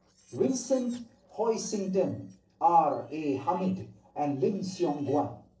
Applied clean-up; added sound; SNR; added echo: neural separator model SepFormer DNS4.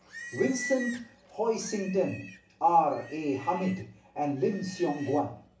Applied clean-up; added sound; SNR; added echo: none; Livestock, farm animals, working animals; 15 dB; reverberation time 0.3 s.